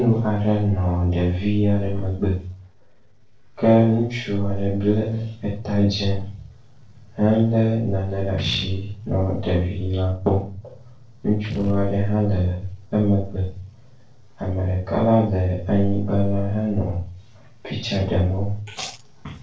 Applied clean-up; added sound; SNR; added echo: neural separator model SepFormer DNS4.